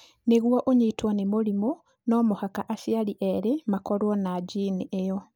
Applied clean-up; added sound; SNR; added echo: none; none; none; none.